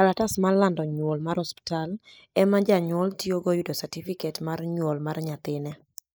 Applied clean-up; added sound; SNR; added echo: neural mask model Resemble Enhance denoiser.